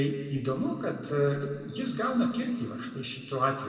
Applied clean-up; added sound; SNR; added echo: none; none; none; reverberation time 2.2 s.